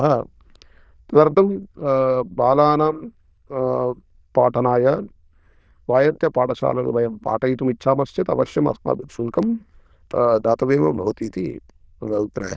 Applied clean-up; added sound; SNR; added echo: neural diffusion model UNIVERSE++.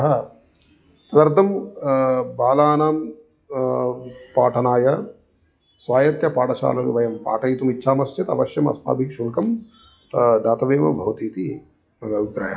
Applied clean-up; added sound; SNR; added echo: classical method log-MMSE.